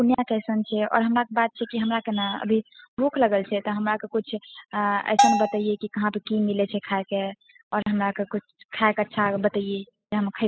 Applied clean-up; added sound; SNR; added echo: classical method spectral subtraction.